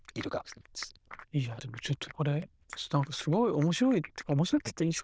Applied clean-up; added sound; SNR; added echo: neural diffusion model UNIVERSE++.